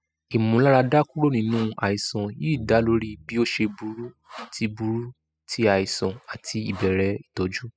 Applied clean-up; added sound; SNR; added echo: classical method spectral subtraction.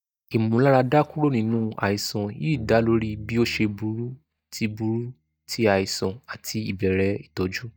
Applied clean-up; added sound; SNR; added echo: neural mask model DeepFilterNet 3.